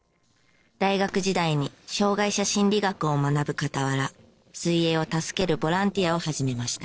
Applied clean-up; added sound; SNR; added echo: neural separator model SepFormer DNS4.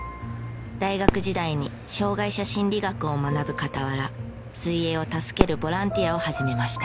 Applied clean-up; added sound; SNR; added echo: none; Fireworks; 6 dB; none.